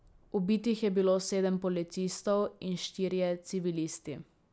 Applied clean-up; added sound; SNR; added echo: none; none; none; none.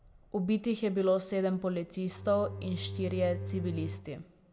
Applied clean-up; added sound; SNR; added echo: none; Bowed string instrument; 8 dB; reverberation time 1.2 s.